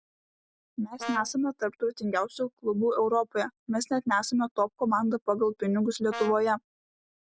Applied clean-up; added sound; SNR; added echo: none; Brass instrument; 9 dB; none.